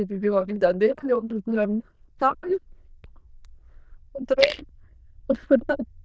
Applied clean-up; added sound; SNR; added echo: neural diffusion model UNIVERSE++.